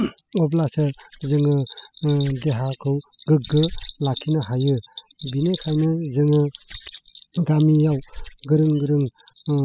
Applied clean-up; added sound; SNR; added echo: classical method spectral subtraction.